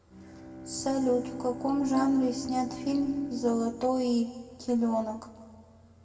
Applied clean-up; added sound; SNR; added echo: none; Bowed string instrument; 13 dB; reverberation time 1.5 s.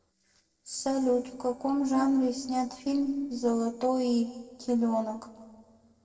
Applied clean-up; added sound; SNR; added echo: neural separator model SepFormer DNS4.